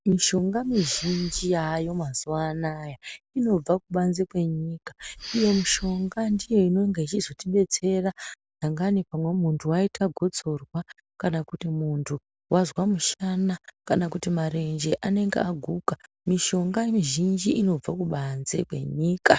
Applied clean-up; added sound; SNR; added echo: none; Respiratory sounds; 13 dB; none.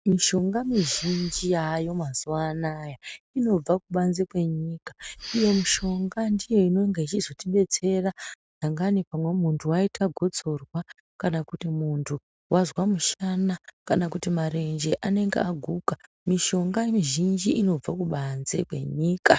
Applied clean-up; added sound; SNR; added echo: neural mask model RNNoise.